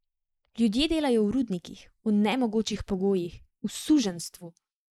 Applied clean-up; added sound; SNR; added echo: neural mask model Resemble Enhance denoiser.